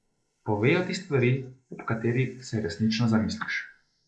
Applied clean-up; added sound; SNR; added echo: neural mask model Resemble Enhance denoiser.